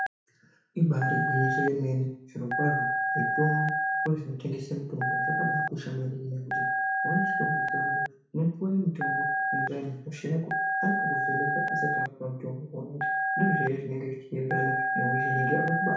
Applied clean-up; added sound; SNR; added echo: none; Telephone; -1 dB; reverberation time 0.6 s.